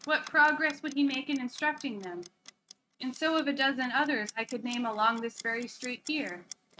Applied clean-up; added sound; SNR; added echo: neural mask model RNNoise.